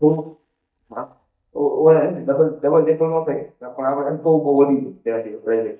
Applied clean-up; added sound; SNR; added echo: neural mask model DeepFilterNet 3.